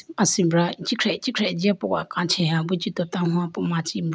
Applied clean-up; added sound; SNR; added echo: none; none; none; none.